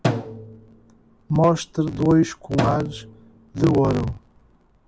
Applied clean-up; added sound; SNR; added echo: none; Drum; 8 dB; none.